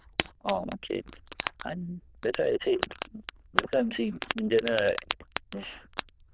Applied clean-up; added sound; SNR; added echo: neural diffusion model UNIVERSE++.